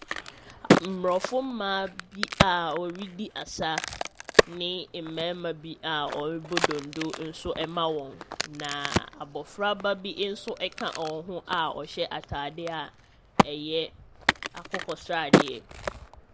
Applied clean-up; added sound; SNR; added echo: none; Crack; -2 dB; none.